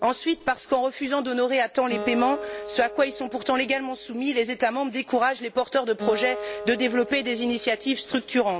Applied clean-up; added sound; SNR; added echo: none; Acoustic guitar; 13 dB; none.